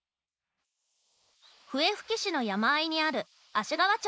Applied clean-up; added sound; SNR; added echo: neural mask model Resemble Enhance denoiser.